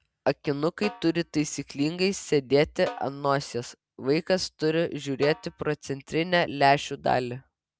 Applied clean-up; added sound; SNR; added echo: none; Snare drum; 18 dB; none.